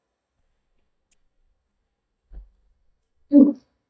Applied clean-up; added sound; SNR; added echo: neural mask model DeepFilterNet 3.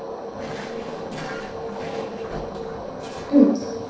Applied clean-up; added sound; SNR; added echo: neural separator model SepFormer DNS4.